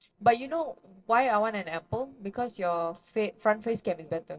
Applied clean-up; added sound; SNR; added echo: neural separator model SepFormer DNS4.